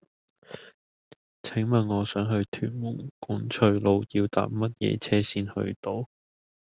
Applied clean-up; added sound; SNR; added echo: none; none; none; none.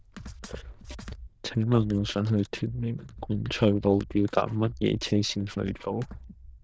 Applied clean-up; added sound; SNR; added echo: neural diffusion model UNIVERSE++.